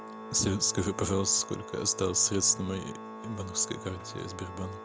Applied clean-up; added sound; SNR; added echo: none; Organ; 12 dB; none.